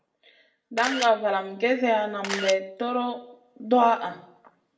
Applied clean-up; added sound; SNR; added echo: none; Camera; 4 dB; reverberation time 0.5 s.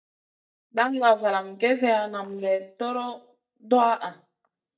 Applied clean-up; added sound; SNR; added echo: neural mask model DeepFilterNet 3.